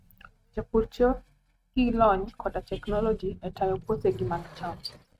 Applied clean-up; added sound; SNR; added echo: neural mask model RNNoise.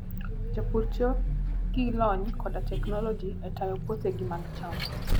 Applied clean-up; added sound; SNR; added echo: none; Vehicle; -4 dB; none.